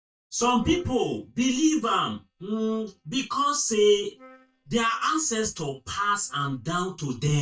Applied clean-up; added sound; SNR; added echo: neural mask model DeepFilterNet 3.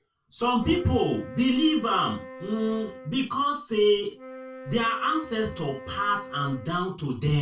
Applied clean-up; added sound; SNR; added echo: none; Wind instrument, woodwind instrument; 16 dB; reverberation time 0.2 s.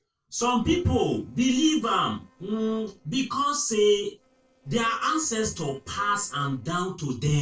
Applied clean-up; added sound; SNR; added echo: neural separator model SepFormer DNS4.